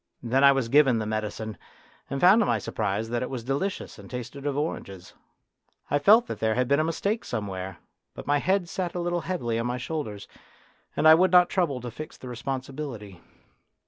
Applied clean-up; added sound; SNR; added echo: none; none; none; none.